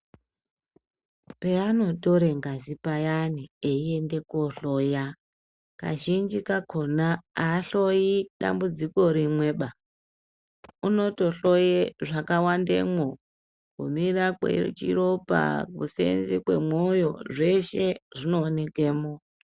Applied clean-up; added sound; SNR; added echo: none; none; none; none.